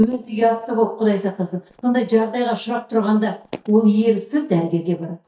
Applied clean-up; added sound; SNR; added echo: neural mask model DeepFilterNet 3.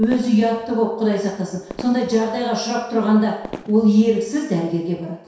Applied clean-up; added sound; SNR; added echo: none; Fireworks; 20 dB; reverberation time 0.7 s.